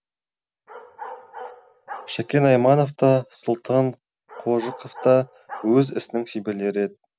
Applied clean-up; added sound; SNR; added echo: none; Bark; 18 dB; none.